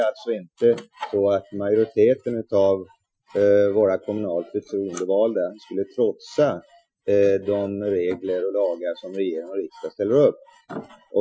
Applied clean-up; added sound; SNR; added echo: classical method Wiener filter.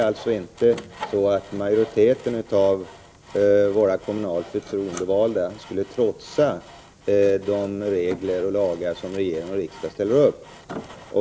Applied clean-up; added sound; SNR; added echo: none; Sawing; 19 dB; none.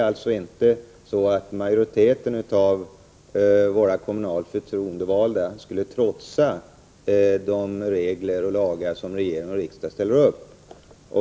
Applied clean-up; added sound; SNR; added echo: none; none; none; none.